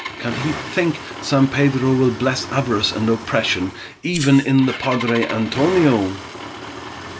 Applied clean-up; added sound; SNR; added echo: none; Rattle (instrument) + Engine starting; 12 dB; none.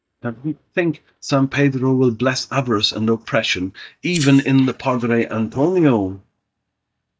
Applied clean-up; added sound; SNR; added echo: neural mask model DeepFilterNet 3.